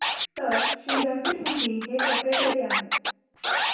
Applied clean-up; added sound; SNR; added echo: none; Scratching (performance technique); -2 dB; reverberation time 0.7 s.